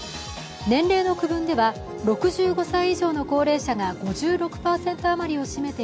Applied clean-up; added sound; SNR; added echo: none; Piano; 16 dB; none.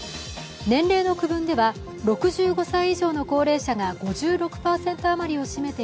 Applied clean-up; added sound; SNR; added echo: none; none; none; none.